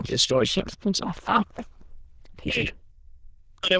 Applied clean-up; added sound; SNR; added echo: neural diffusion model UNIVERSE++.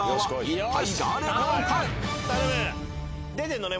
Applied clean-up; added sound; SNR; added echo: none; none; none; none.